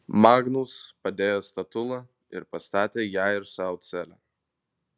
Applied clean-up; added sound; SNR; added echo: none; none; none; none.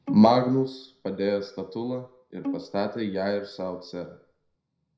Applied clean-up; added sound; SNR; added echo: none; Bowed string instrument; 14 dB; reverberation time 0.4 s.